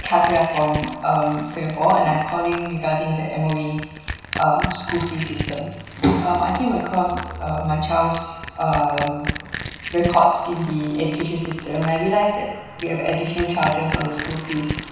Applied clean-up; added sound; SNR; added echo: none; Crushing; 11 dB; reverberation time 1.0 s.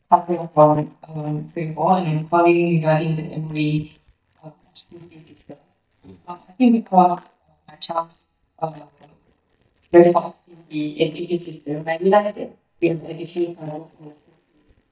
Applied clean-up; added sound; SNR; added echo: neural mask model DeepFilterNet 3.